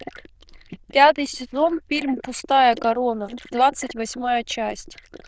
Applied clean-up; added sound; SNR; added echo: neural diffusion model UNIVERSE++.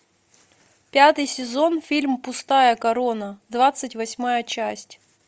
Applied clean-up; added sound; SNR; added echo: none; none; none; none.